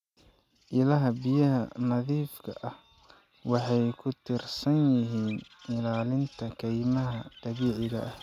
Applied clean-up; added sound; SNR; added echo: none; none; none; none.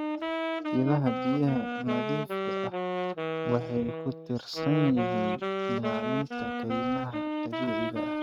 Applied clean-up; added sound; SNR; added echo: neural mask model RNNoise.